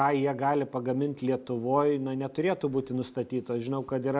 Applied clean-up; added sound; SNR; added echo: none; none; none; none.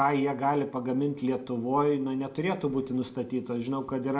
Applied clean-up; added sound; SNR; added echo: none; none; none; reverberation time 0.7 s.